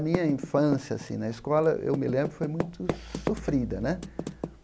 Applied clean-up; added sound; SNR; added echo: none; Typing; 8 dB; none.